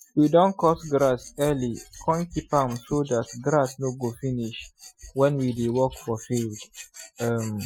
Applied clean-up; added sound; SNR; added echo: classical method Wiener filter.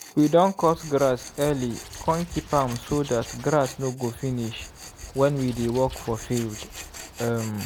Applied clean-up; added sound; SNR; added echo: none; Tools + Wild animals; 15 dB; none.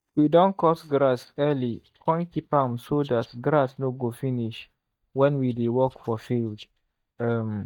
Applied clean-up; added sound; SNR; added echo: neural mask model DeepFilterNet 3.